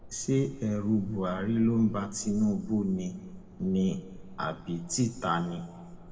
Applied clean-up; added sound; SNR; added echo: none; Subway, metro, underground; 17 dB; reverberation time 1.0 s.